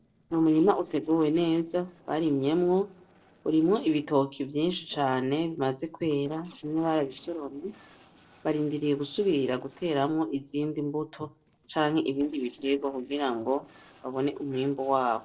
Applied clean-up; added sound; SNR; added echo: neural separator model SepFormer DNS4.